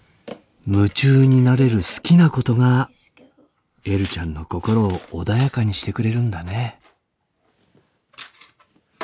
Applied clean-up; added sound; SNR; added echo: none; none; none; none.